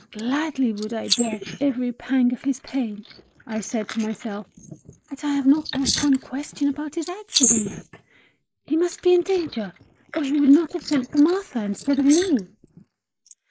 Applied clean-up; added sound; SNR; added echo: neural mask model Resemble Enhance denoiser.